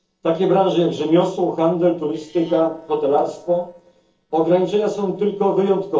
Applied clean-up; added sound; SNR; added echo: neural separator model SepFormer DNS4.